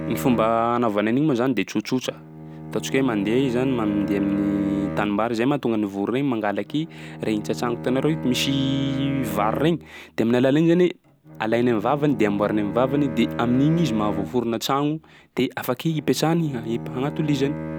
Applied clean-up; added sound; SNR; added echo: none; Bowed string instrument; 11 dB; none.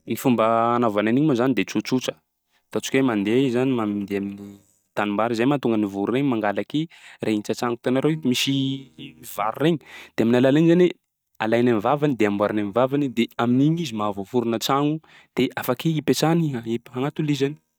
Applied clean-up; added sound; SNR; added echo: neural mask model DeepFilterNet 3.